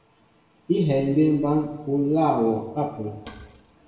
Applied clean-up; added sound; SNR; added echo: none; none; none; reverberation time 1.0 s.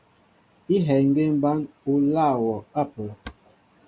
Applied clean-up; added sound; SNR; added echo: none; none; none; none.